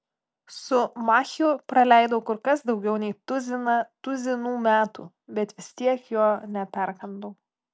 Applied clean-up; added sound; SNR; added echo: none; none; none; none.